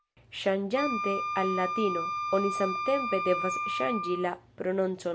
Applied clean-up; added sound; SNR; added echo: none; Wind instrument, woodwind instrument; 3 dB; none.